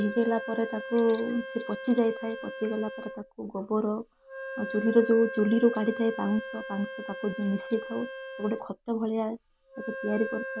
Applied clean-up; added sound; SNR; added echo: none; Wind instrument, woodwind instrument; 10 dB; none.